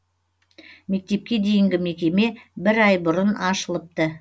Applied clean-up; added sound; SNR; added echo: none; none; none; none.